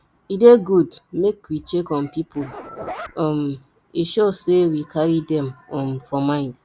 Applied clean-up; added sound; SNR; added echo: none; Zipper (clothing); 15 dB; none.